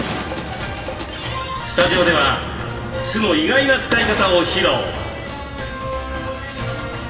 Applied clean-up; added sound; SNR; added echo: none; Boom; 11 dB; reverberation time 2.7 s.